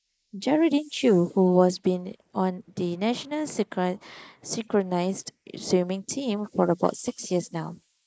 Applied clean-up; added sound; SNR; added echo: neural mask model Resemble Enhance denoiser.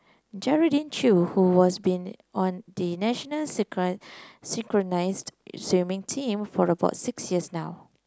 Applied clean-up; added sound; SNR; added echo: none; none; none; none.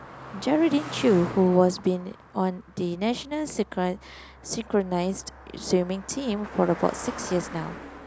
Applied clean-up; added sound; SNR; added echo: none; Car passing by; 15 dB; none.